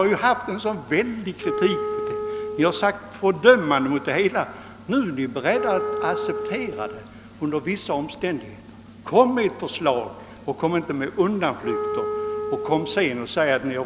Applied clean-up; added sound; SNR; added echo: none; Wind instrument, woodwind instrument; 7 dB; none.